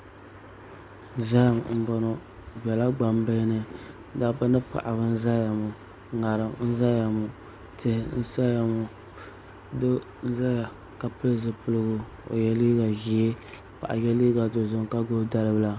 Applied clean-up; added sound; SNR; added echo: none; none; none; none.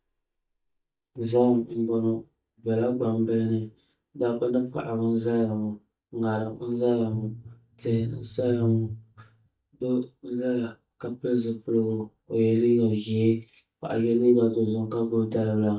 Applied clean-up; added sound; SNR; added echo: neural mask model DeepFilterNet 3.